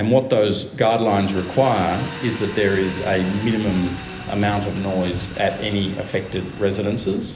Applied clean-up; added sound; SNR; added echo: none; Engine; 14 dB; reverberation time 0.8 s.